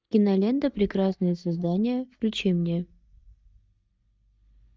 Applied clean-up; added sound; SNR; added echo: neural mask model DeepFilterNet 3.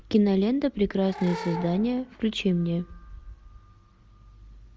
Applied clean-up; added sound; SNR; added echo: none; Animal / Brass instrument; 15 dB; none.